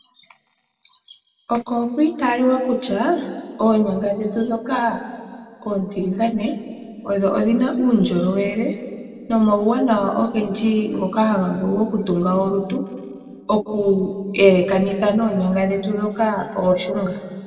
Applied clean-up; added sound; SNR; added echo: none; none; none; reverberation time 2.1 s.